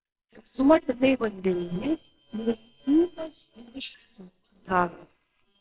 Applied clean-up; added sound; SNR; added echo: neural separator model SepFormer WHAMR!.